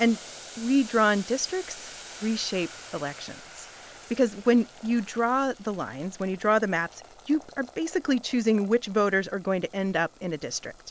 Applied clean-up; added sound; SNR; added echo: none; Boiling; 19 dB; none.